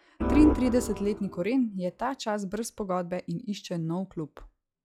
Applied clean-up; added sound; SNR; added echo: classical method log-MMSE.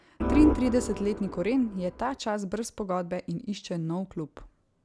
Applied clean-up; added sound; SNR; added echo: none; Organ; 3 dB; none.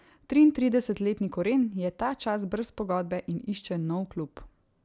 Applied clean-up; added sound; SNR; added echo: none; none; none; none.